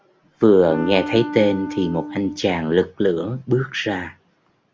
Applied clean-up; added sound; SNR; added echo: none; Wind instrument, woodwind instrument; 10 dB; none.